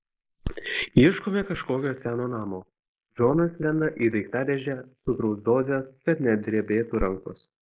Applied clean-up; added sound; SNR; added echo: neural mask model Resemble Enhance denoiser.